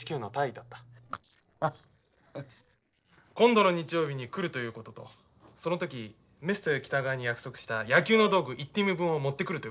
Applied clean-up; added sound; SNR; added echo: neural separator model SepFormer DNS4.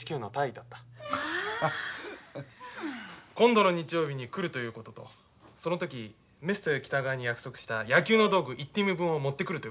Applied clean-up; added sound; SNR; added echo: none; Brass instrument; 16 dB; none.